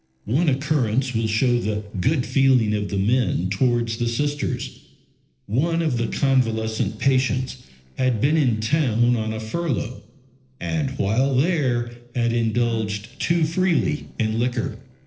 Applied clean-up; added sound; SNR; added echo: neural separator model SepFormer DNS4.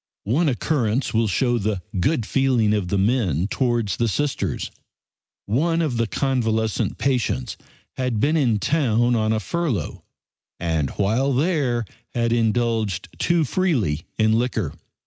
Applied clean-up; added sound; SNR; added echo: none; none; none; none.